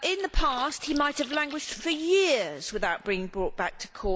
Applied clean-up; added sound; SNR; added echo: none; Splash, splatter; 19 dB; none.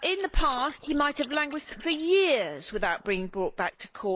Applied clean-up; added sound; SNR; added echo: neural mask model Resemble Enhance denoiser.